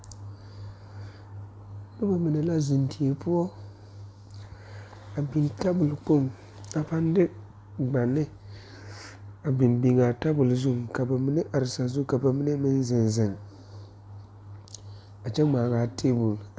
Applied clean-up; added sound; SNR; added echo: none; none; none; none.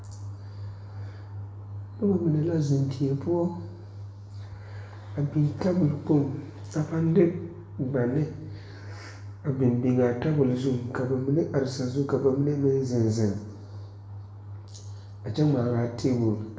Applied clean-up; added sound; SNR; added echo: none; none; none; reverberation time 0.7 s.